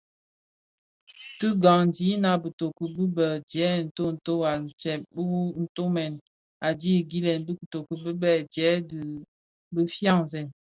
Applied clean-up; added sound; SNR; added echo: none; none; none; none.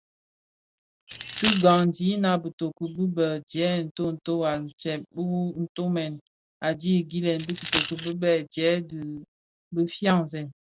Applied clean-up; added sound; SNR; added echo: none; Coin (dropping); 4 dB; none.